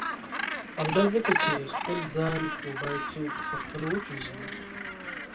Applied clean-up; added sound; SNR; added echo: none; Gull, seagull; 1 dB; reverberation time 0.2 s.